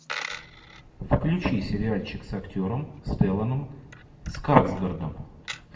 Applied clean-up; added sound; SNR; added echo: none; Coin (dropping); 16 dB; reverberation time 0.7 s.